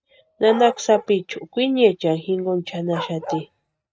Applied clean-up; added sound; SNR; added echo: neural mask model RNNoise.